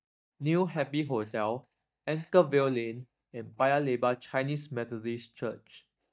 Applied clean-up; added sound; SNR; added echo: neural mask model DeepFilterNet 3.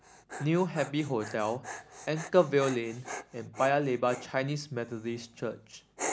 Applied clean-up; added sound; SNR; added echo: none; Dog; 13 dB; none.